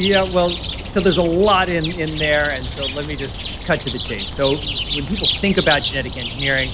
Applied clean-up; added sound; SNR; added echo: none; Chirp, tweet; 5 dB; none.